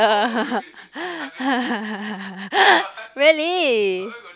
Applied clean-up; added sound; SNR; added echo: none; none; none; none.